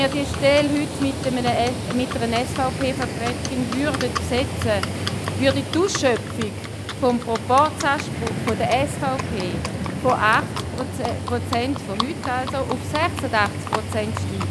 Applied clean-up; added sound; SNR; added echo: none; Livestock, farm animals, working animals; 4 dB; none.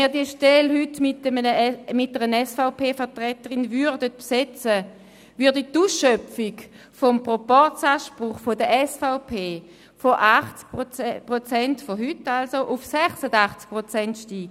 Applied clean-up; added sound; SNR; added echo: none; none; none; none.